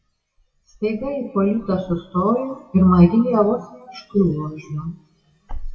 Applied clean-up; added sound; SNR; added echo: classical method WPE with log-MMSE.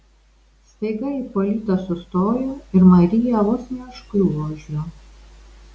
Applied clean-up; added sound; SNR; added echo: none; none; none; none.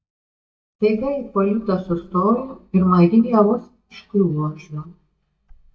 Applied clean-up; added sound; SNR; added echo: neural mask model DeepFilterNet 3.